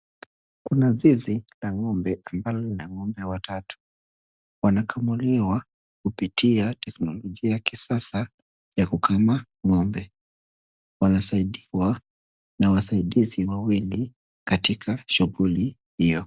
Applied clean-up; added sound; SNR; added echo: none; none; none; none.